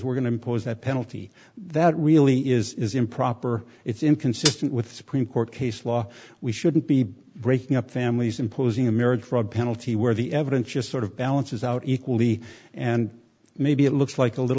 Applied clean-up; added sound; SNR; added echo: none; Hi-hat; 7 dB; none.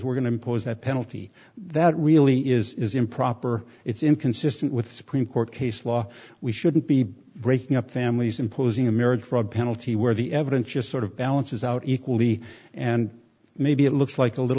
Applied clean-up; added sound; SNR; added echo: none; none; none; none.